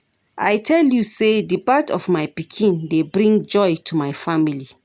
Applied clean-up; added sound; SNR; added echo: none; none; none; none.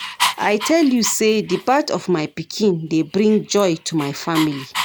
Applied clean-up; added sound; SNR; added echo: none; Dog; 11 dB; none.